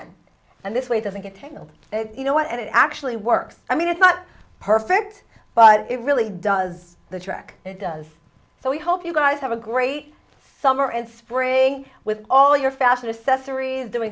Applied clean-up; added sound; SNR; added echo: none; none; none; none.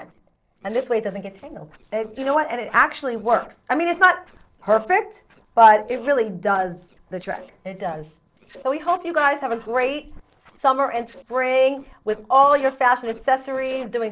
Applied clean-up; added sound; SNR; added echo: neural separator model SepFormer DNS4.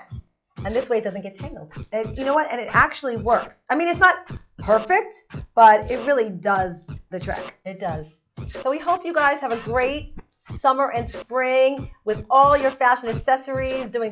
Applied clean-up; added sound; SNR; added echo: classical method log-MMSE.